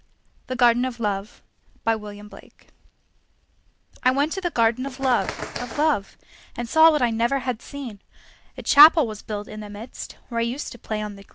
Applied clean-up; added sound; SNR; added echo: none; Bird; 12 dB; none.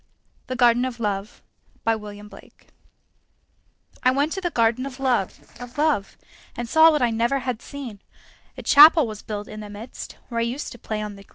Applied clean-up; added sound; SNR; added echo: neural separator model SepFormer DNS4.